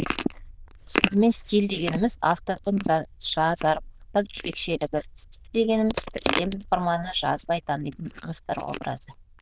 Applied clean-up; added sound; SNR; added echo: neural diffusion model UNIVERSE++.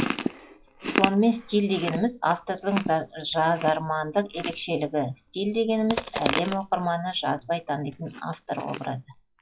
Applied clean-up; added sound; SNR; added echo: classical method log-MMSE.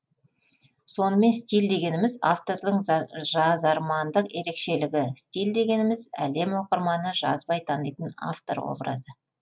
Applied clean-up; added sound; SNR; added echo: none; none; none; none.